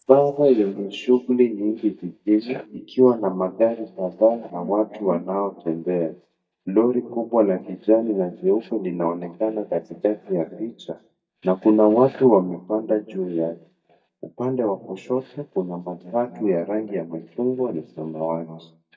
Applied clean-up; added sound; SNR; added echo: neural mask model DeepFilterNet 3.